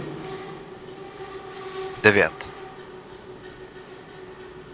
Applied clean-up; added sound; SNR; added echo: none; Mechanisms; 9 dB; none.